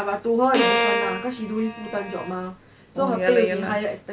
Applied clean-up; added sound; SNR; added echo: none; Bowed string instrument; 2 dB; none.